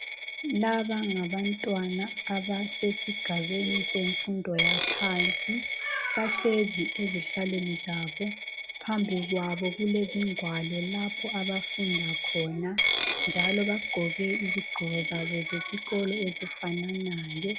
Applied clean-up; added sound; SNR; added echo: none; Coin (dropping); 2 dB; none.